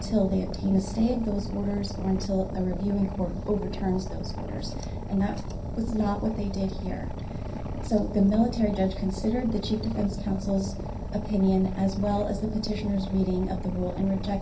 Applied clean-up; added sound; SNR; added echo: none; Boat, Water vehicle; 5 dB; reverberation time 0.3 s.